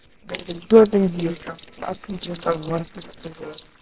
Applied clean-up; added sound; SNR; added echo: neural separator model SepFormer WHAMR!.